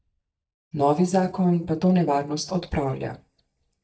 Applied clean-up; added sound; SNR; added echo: neural mask model DeepFilterNet 3.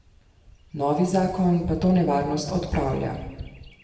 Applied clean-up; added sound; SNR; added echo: none; Bird vocalization, bird call, bird song; 19 dB; reverberation time 1.3 s.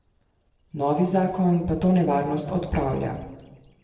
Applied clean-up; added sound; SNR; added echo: neural separator model SepFormer DNS4.